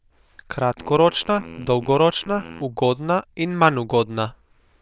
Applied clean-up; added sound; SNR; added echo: neural diffusion model UNIVERSE++.